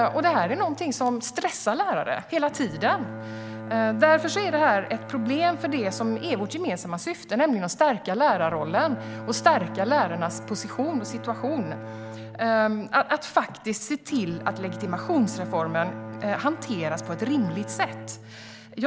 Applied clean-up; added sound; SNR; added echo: none; Bowed string instrument; 12 dB; none.